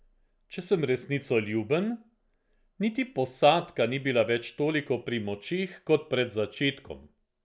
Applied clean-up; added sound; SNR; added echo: none; none; none; none.